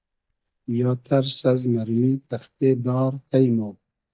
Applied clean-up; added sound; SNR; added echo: neural mask model DeepFilterNet 3.